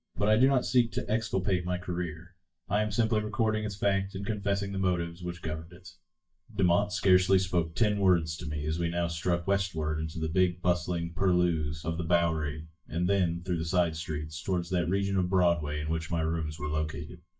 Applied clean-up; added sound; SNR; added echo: neural mask model DeepFilterNet 3.